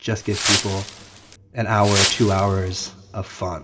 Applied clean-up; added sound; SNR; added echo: none; Wind; 2 dB; reverberation time 1.1 s.